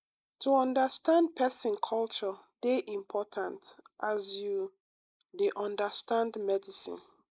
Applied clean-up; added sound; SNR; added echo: neural mask model Resemble Enhance denoiser.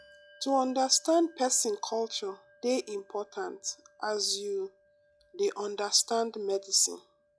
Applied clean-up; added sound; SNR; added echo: classical method log-MMSE.